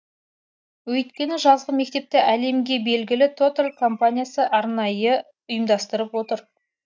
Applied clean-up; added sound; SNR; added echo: neural mask model DeepFilterNet 3.